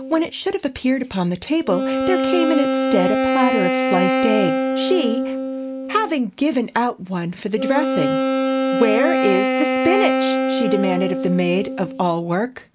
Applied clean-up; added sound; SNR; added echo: none; Wind instrument, woodwind instrument; 0 dB; none.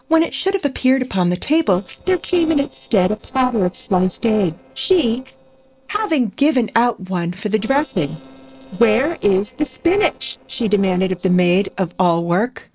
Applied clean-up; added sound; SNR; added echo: neural separator model SepFormer DNS4.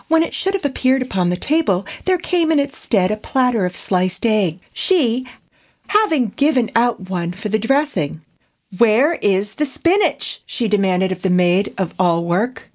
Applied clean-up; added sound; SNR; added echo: none; none; none; none.